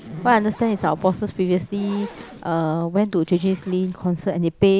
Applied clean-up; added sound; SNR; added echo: none; Zipper (clothing); 19 dB; none.